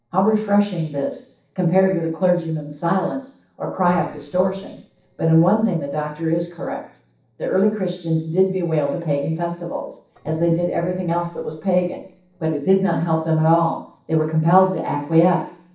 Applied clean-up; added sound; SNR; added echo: neural separator model SepFormer DNS4.